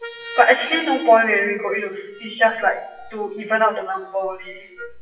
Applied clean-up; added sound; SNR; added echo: classical method WPE with log-MMSE.